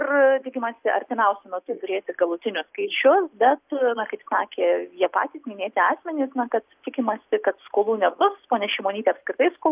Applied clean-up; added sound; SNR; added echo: neural mask model Resemble Enhance denoiser.